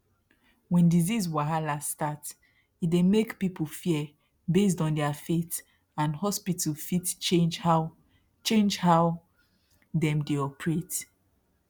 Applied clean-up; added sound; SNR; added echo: none; none; none; none.